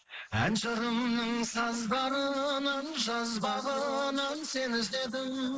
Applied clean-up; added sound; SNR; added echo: neural mask model Resemble Enhance denoiser.